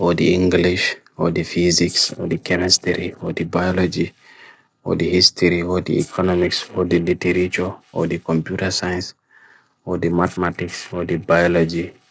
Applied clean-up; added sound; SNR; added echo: neural separator model SepFormer DNS4.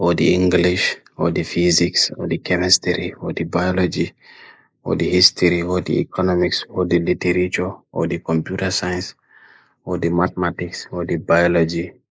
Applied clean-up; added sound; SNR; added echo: neural mask model Resemble Enhance denoiser.